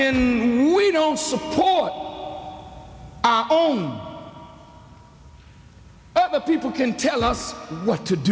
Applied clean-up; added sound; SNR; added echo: none; Gunshot, gunfire; 12 dB; none.